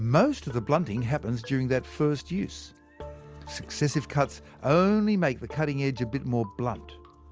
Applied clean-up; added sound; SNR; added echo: none; none; none; none.